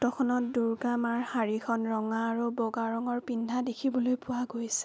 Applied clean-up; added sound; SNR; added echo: none; none; none; none.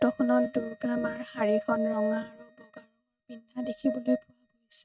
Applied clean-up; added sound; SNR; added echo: neural mask model RNNoise.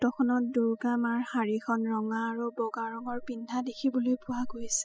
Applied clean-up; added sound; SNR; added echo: classical method spectral subtraction.